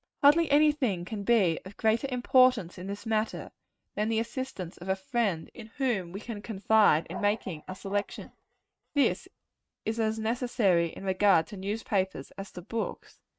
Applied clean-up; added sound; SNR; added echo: neural mask model RNNoise.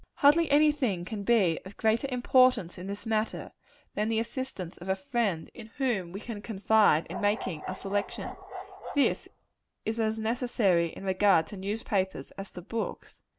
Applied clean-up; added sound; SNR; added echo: none; Bark; 11 dB; none.